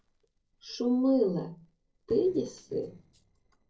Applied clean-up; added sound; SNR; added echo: neural separator model SepFormer DNS4.